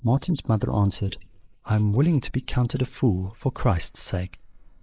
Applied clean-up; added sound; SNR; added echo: neural mask model Resemble Enhance denoiser.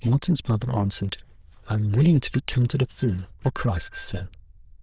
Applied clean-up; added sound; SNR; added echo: neural diffusion model UNIVERSE++.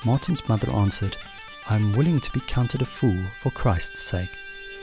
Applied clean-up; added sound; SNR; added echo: none; Electric guitar; 16 dB; none.